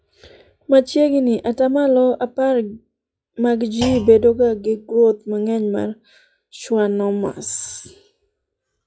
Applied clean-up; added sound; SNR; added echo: classical method log-MMSE.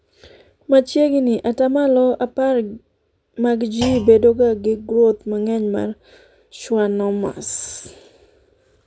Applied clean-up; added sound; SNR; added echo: none; Thump, thud; 18 dB; none.